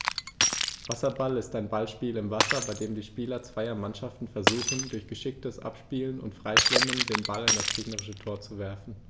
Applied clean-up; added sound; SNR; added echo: none; Shatter; -2 dB; none.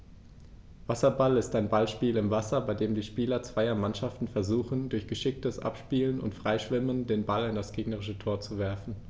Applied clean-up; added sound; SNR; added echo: none; none; none; none.